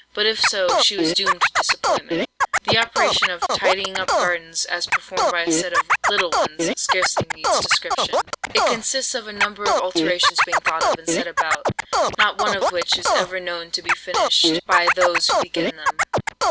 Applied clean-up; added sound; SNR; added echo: none; Scratching (performance technique); -2 dB; none.